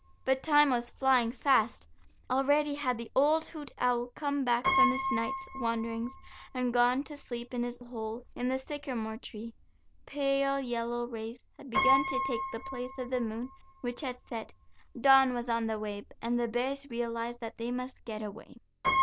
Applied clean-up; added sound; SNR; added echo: none; Piano; 6 dB; none.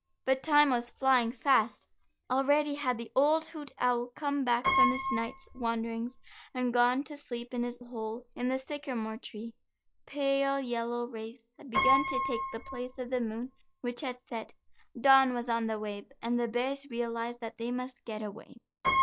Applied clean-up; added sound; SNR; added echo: classical method log-MMSE.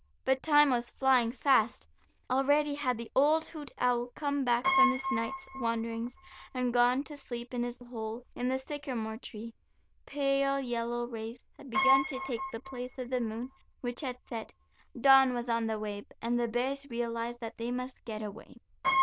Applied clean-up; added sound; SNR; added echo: neural diffusion model UNIVERSE++.